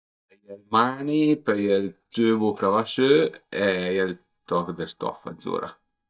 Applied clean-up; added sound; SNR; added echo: neural mask model DeepFilterNet 3.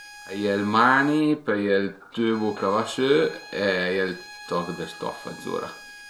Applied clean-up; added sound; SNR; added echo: none; Bowed string instrument; 19 dB; none.